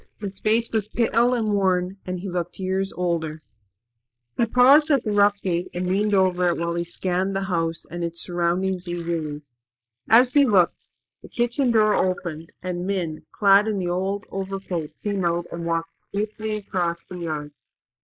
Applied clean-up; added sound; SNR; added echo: neural mask model Resemble Enhance denoiser.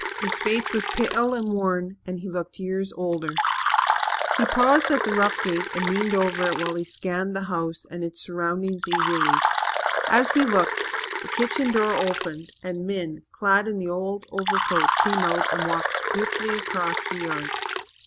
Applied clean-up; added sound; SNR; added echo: none; Fill (with liquid); 1 dB; none.